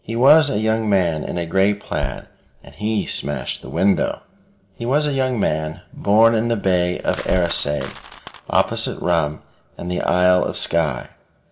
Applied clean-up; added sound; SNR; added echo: none; Coin (dropping); 15 dB; reverberation time 0.5 s.